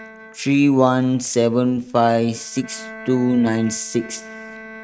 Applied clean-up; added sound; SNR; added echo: neural mask model RNNoise.